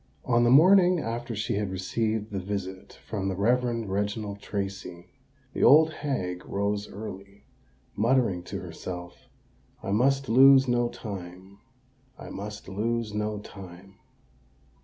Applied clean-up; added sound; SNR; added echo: none; none; none; none.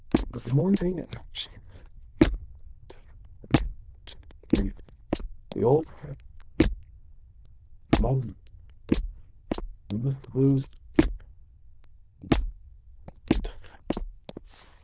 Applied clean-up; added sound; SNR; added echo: neural diffusion model UNIVERSE++.